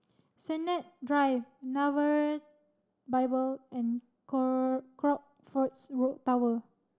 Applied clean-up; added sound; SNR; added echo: none; none; none; none.